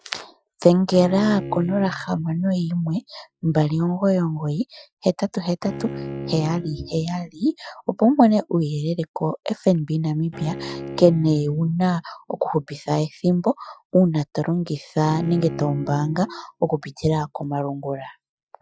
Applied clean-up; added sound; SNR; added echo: classical method Wiener filter.